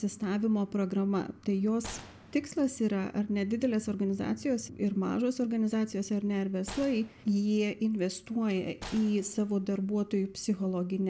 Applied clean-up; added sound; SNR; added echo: none; Gunshot, gunfire; 20 dB; none.